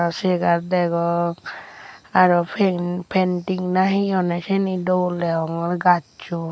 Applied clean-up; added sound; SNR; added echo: none; none; none; none.